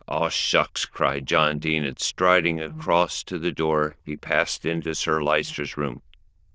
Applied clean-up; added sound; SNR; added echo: neural diffusion model UNIVERSE++.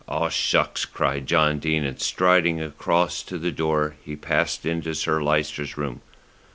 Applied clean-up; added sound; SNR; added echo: none; none; none; none.